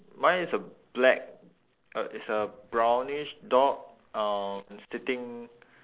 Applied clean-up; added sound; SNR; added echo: neural separator model SepFormer DNS4.